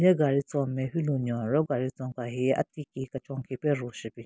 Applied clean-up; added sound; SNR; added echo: none; none; none; none.